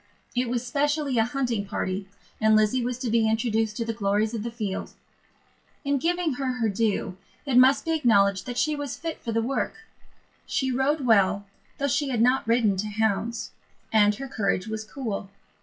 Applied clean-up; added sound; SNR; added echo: classical method WPE with log-MMSE.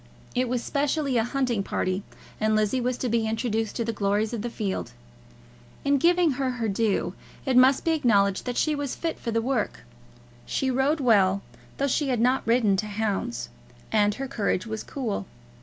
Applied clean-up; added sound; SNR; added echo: none; none; none; none.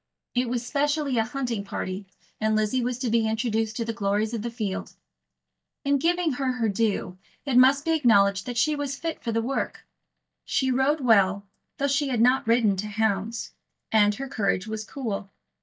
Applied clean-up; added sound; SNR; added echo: neural mask model DeepFilterNet 3.